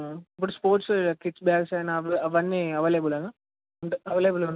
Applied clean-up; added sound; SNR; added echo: none; none; none; none.